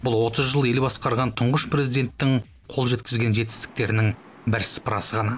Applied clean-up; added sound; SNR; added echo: none; none; none; none.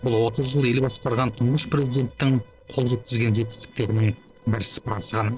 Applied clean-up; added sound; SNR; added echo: neural separator model SepFormer DNS4.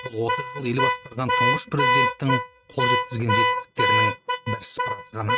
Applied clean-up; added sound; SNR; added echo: neural mask model RNNoise.